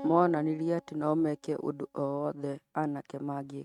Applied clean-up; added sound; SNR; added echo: neural mask model RNNoise.